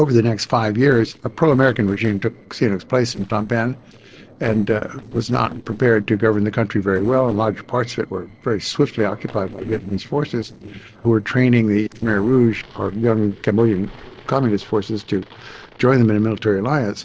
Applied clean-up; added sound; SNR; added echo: neural separator model SepFormer DNS4.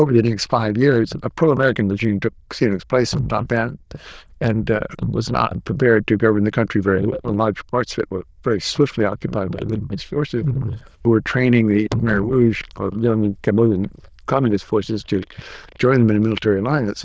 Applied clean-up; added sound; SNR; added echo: neural diffusion model UNIVERSE++.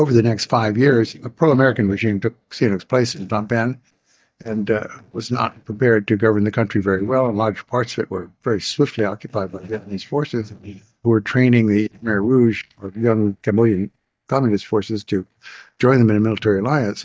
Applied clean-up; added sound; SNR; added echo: neural mask model DeepFilterNet 3.